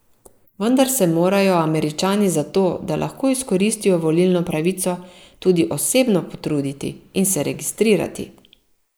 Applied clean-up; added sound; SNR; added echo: neural mask model Resemble Enhance denoiser.